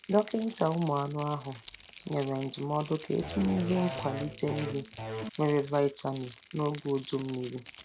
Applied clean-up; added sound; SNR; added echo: none; Crackle + Electric guitar / Bass guitar; 12 dB; none.